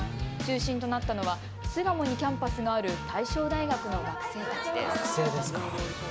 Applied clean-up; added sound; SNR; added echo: none; Wind instrument, woodwind instrument; 14 dB; none.